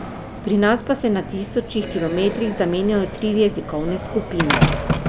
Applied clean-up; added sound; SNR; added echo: none; Slam; 4 dB; none.